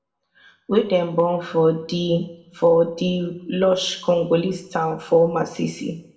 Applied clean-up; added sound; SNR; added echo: none; none; none; reverberation time 0.6 s.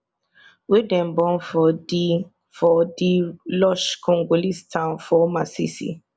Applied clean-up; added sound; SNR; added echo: none; none; none; none.